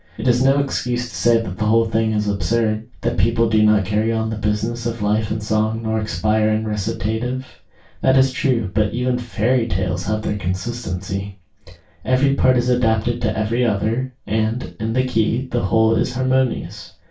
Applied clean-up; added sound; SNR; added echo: none; none; none; reverberation time 0.2 s.